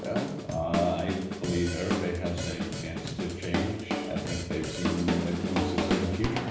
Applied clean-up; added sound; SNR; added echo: none; Drum kit; 1 dB; reverberation time 0.9 s.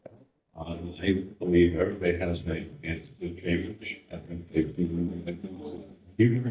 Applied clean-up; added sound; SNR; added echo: neural mask model DeepFilterNet 3.